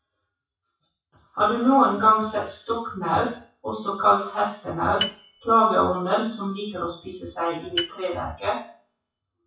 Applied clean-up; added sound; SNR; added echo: classical method WPE with log-MMSE.